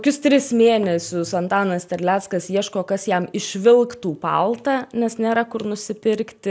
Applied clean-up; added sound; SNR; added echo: none; none; none; none.